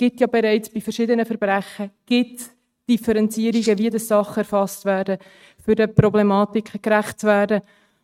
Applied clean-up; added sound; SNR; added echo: neural mask model RNNoise.